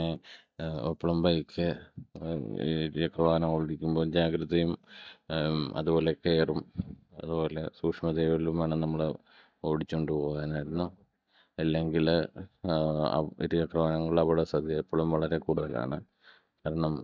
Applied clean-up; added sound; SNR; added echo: neural mask model DeepFilterNet 3.